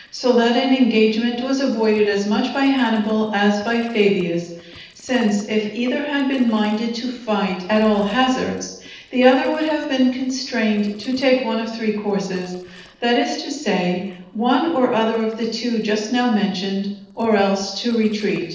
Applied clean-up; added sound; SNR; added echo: neural separator model SepFormer DNS4.